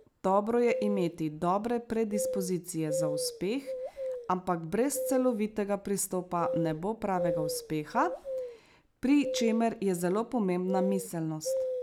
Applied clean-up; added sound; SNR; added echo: none; Bird vocalization, bird call, bird song; 6 dB; none.